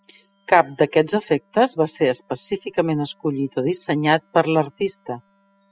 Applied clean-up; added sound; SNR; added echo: classical method spectral subtraction.